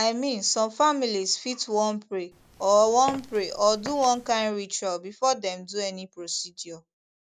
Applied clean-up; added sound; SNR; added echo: none; Walk, footsteps; 17 dB; none.